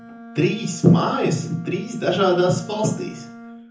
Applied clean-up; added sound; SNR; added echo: none; Bowed string instrument; 18 dB; reverberation time 0.6 s.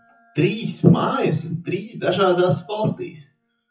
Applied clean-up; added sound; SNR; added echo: classical method WPE with log-MMSE.